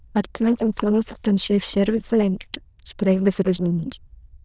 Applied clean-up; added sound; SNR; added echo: neural diffusion model UNIVERSE++.